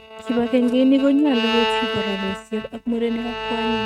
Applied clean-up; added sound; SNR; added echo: neural mask model RNNoise.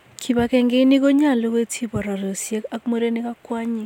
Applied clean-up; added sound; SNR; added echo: none; none; none; none.